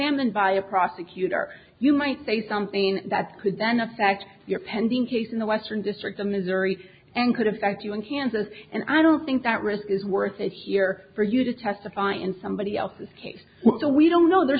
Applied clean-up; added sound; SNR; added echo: none; none; none; none.